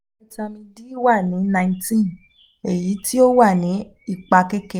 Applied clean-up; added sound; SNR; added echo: none; none; none; none.